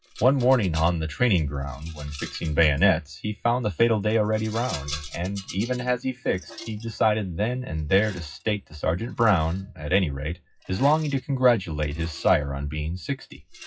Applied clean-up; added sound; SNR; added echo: classical method WPE with log-MMSE.